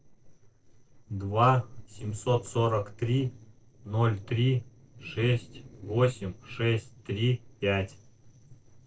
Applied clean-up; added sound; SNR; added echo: neural separator model SepFormer DNS4.